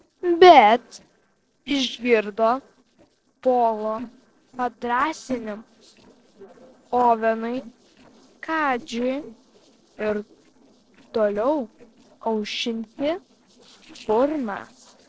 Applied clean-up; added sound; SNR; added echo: neural separator model SepFormer DNS4.